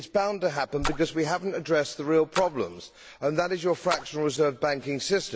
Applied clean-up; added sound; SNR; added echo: none; Splash, splatter; 13 dB; none.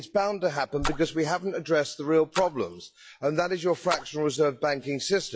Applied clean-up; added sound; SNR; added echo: classical method log-MMSE.